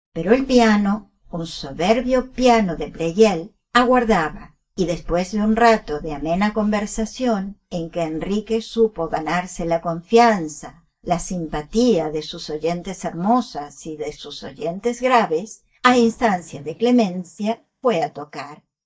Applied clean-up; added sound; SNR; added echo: neural mask model DeepFilterNet 3.